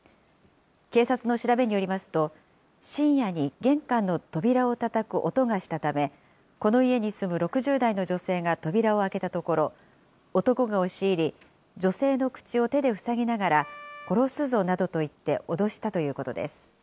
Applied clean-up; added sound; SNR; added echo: none; Wind instrument, woodwind instrument; 20 dB; none.